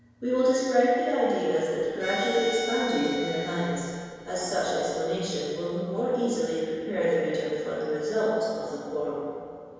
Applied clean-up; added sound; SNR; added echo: none; Bowed string instrument; 11 dB; reverberation time 1.9 s.